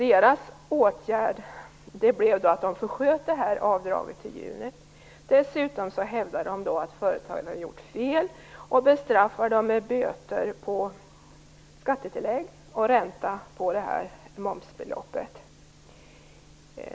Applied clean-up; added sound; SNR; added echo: none; none; none; none.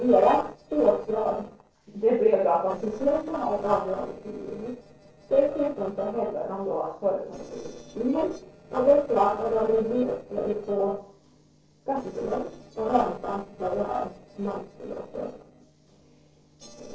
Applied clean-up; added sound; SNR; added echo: neural separator model SepFormer DNS4.